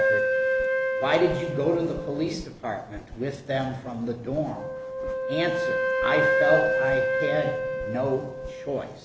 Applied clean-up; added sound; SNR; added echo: none; Wind instrument, woodwind instrument; -2 dB; none.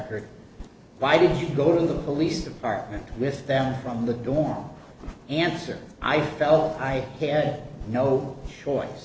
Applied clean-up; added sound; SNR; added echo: none; none; none; none.